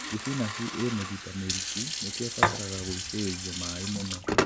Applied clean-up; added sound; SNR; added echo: none; Fill (with liquid) / Sink (filling or washing) + Telephone; -4 dB; none.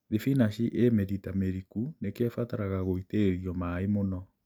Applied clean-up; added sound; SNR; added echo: none; none; none; none.